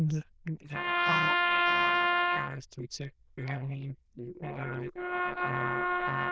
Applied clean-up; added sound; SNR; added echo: neural diffusion model UNIVERSE++.